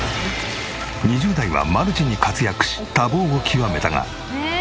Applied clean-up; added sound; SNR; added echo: none; none; none; none.